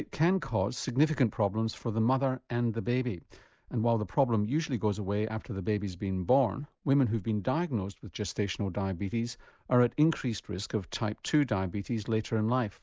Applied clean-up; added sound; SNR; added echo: none; none; none; none.